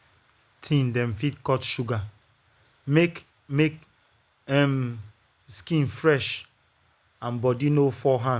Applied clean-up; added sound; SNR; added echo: none; none; none; none.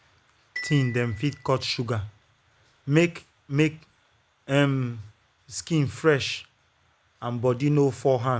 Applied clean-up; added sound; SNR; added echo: none; Glockenspiel; 17 dB; none.